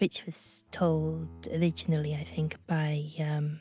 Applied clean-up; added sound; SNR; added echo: none; Bowed string instrument; 18 dB; none.